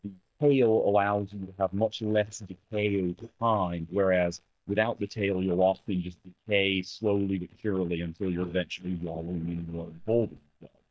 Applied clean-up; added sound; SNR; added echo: neural mask model DeepFilterNet 3.